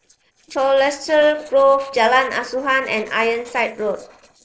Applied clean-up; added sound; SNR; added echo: neural separator model SepFormer DNS4.